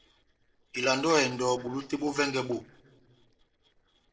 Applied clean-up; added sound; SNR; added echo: neural separator model SepFormer DNS4.